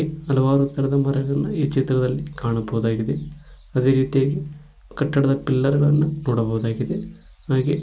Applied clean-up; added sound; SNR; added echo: none; none; none; none.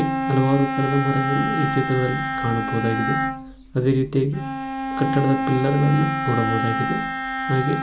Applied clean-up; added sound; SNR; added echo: none; Bowed string instrument; 3 dB; none.